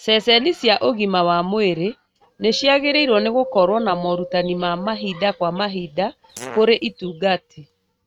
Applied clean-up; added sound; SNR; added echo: neural mask model RNNoise.